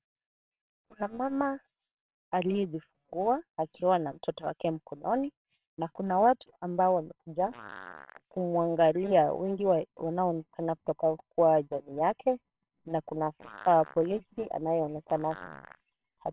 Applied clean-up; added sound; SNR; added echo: neural separator model SepFormer WHAMR!.